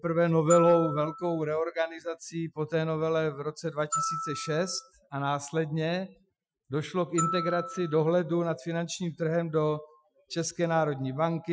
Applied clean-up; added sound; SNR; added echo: classical method Wiener filter.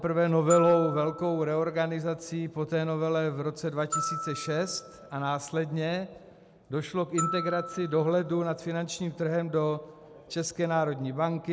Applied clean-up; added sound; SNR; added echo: none; Glockenspiel; 10 dB; none.